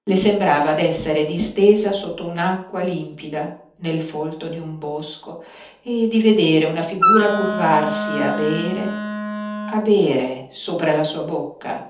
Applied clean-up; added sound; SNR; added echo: none; Wind instrument, woodwind instrument; 2 dB; reverberation time 0.6 s.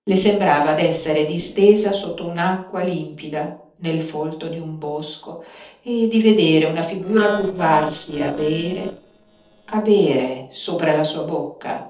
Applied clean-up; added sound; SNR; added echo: neural separator model SepFormer DNS4.